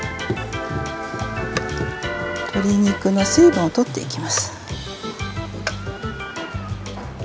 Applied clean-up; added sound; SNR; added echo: none; Cat + Crow; 19 dB; none.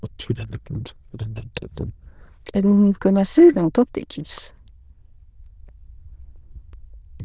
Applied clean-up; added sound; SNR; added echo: neural diffusion model UNIVERSE++.